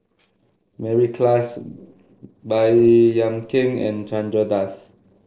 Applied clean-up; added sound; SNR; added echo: neural separator model SepFormer DNS4.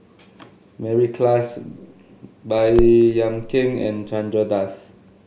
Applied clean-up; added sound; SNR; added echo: none; Crackle; 10 dB; none.